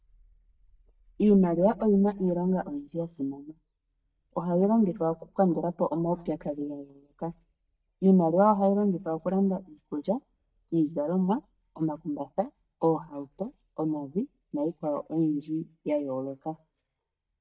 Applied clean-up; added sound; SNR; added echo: neural mask model DeepFilterNet 3.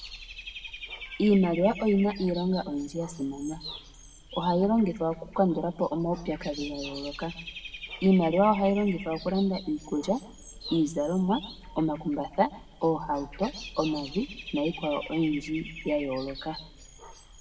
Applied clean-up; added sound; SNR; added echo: none; Bird / Dog; 15 dB; reverberation time 1.0 s.